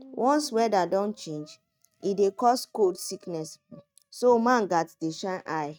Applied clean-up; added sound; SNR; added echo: neural mask model RNNoise.